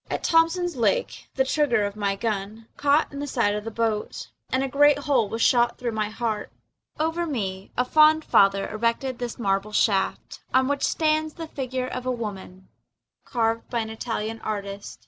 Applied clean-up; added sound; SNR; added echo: none; none; none; none.